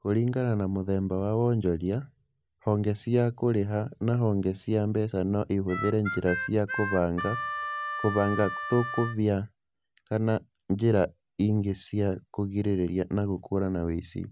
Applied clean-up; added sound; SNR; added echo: none; Harmonica; 7 dB; none.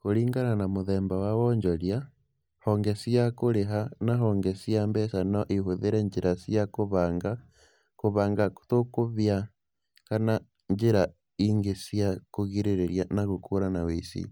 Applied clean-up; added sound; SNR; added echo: none; none; none; none.